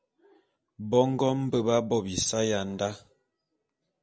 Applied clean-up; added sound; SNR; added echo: none; none; none; none.